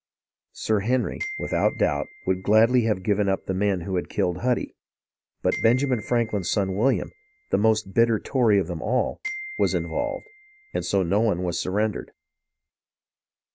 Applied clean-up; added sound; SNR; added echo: none; Glockenspiel; 17 dB; none.